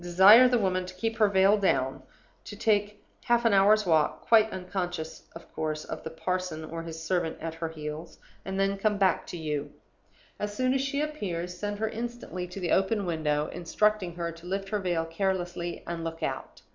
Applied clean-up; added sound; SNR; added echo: none; none; none; none.